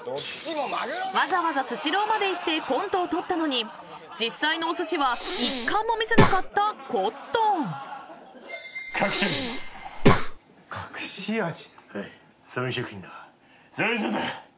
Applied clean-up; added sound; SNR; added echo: none; Breathing; -5 dB; none.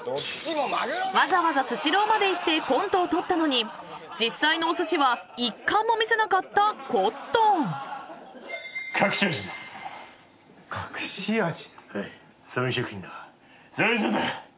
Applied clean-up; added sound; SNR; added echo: none; none; none; none.